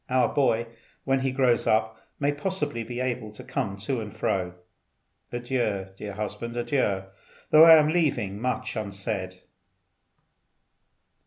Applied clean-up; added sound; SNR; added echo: none; none; none; none.